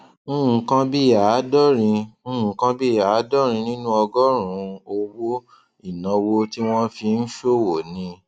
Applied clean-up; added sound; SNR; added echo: none; none; none; none.